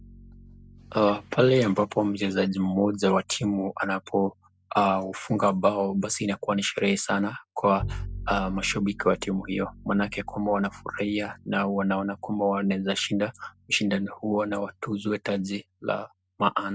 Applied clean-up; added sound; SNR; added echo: none; Bowed string instrument; 19 dB; none.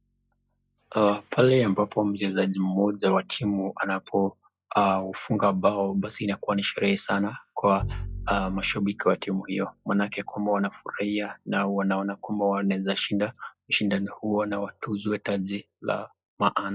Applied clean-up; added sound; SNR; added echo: classical method log-MMSE.